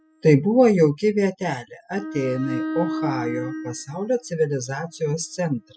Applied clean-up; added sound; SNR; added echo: classical method spectral subtraction.